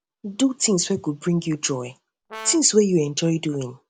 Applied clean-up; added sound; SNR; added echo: none; Brass instrument; 17 dB; none.